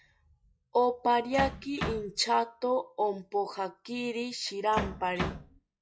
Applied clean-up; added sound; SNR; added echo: classical method log-MMSE.